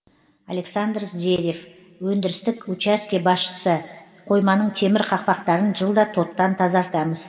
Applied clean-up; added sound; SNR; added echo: none; none; none; reverberation time 2.5 s.